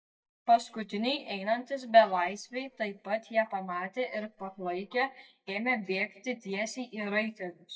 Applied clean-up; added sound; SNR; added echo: neural mask model DeepFilterNet 3.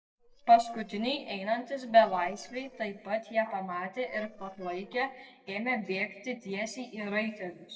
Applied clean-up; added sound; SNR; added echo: neural separator model SepFormer DNS4.